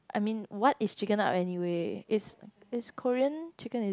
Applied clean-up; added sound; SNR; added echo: none; none; none; none.